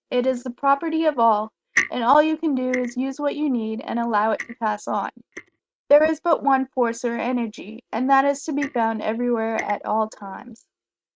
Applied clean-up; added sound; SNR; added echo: neural mask model RNNoise.